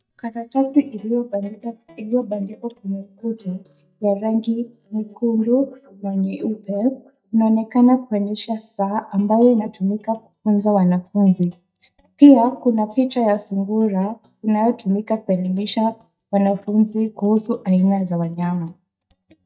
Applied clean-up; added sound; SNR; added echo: neural mask model DeepFilterNet 3.